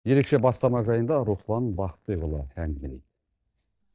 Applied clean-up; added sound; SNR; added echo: neural mask model DeepFilterNet 3.